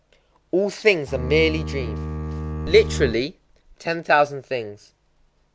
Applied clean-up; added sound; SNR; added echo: none; Bowed string instrument; 5 dB; none.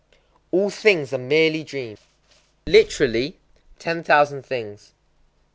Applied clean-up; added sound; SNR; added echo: none; none; none; none.